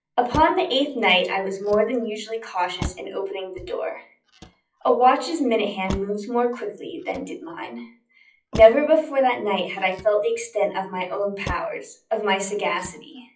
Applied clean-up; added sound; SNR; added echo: classical method WPE with log-MMSE.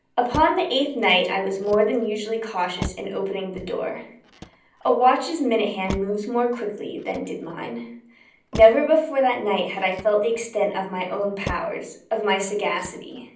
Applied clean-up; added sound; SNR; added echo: none; Motor vehicle (road); 17 dB; reverberation time 0.6 s.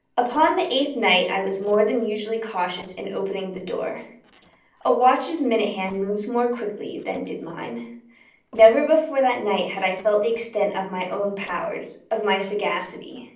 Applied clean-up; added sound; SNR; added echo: neural separator model SepFormer DNS4.